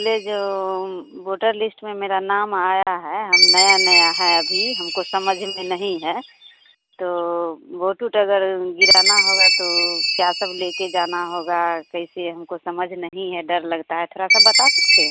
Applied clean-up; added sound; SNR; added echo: none; Chime; -2 dB; none.